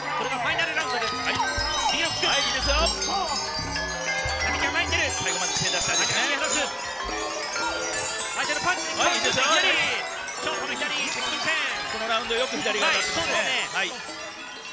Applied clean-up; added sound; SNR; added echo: none; Chime; 1 dB; none.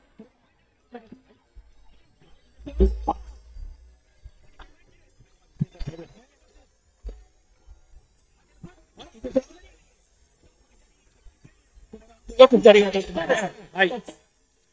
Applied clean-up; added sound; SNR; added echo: neural mask model DeepFilterNet 3.